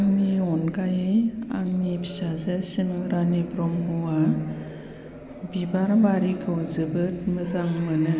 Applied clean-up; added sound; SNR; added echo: none; none; none; none.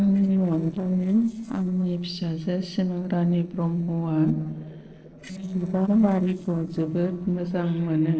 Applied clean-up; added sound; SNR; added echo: neural separator model SepFormer DNS4.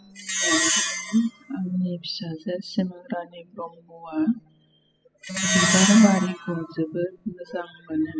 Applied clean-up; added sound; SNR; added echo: classical method spectral subtraction.